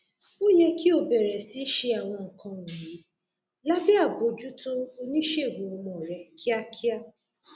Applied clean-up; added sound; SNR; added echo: none; none; none; none.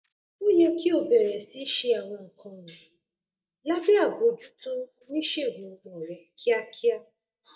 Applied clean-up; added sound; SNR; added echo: neural mask model DeepFilterNet 3.